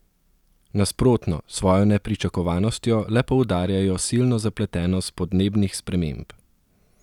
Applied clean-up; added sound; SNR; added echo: none; none; none; none.